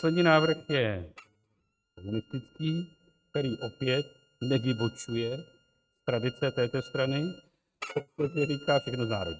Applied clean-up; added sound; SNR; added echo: neural mask model RNNoise.